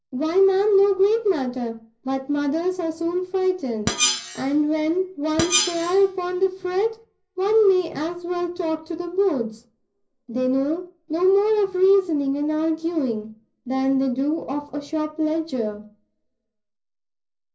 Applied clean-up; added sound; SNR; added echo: none; Screech; 5 dB; reverberation time 0.5 s.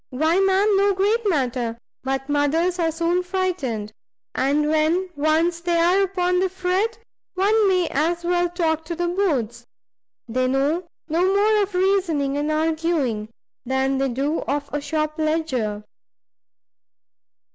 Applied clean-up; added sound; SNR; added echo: none; none; none; none.